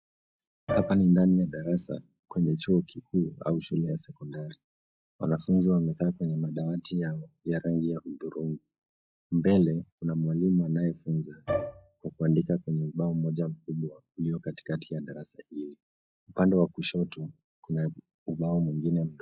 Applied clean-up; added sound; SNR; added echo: classical method log-MMSE.